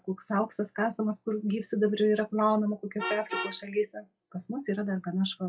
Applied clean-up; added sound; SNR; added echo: classical method log-MMSE.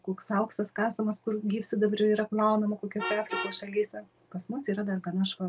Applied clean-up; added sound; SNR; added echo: none; Vehicle horn, car horn, honking; 14 dB; none.